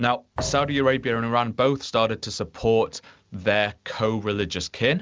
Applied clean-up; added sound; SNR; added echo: none; Thump, thud; 13 dB; none.